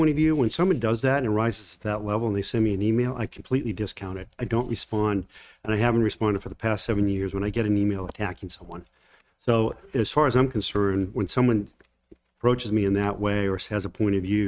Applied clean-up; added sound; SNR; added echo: neural mask model RNNoise.